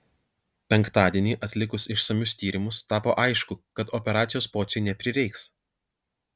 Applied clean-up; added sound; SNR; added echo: none; none; none; none.